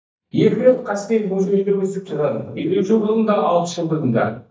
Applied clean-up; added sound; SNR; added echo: neural mask model DeepFilterNet 3.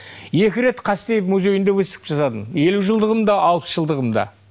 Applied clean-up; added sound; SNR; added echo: none; none; none; none.